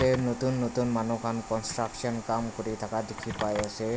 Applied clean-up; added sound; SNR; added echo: none; Telephone; 14 dB; none.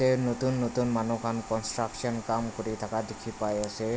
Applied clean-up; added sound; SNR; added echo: none; none; none; none.